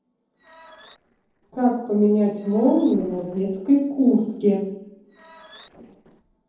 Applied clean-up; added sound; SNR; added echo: neural separator model SepFormer DNS4.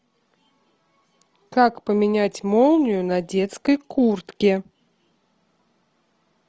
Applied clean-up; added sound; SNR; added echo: none; none; none; none.